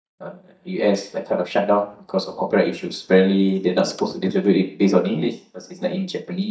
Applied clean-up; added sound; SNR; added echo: neural mask model DeepFilterNet 3.